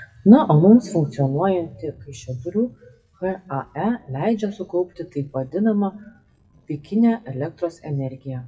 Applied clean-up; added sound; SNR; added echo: classical method WPE with log-MMSE.